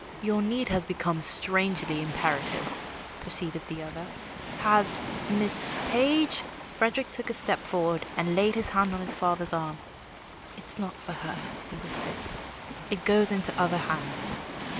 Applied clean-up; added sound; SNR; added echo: none; Waves, surf; 11 dB; none.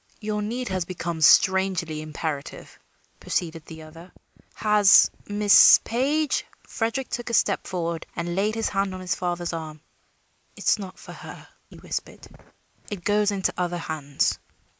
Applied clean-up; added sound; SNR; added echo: none; none; none; none.